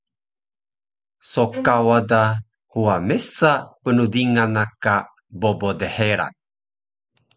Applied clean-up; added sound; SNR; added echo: none; Bowed string instrument; 12 dB; none.